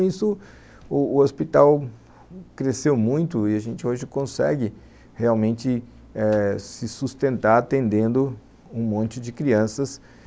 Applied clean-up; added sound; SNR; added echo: none; none; none; none.